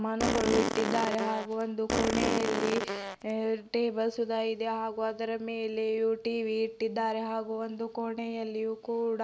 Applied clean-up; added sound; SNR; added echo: none; Fart; 0 dB; none.